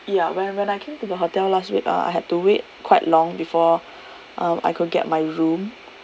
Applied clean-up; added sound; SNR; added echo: none; none; none; none.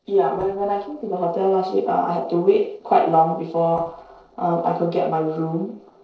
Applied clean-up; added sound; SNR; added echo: neural separator model SepFormer DNS4.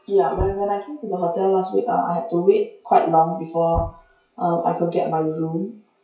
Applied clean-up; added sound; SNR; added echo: classical method WPE with log-MMSE.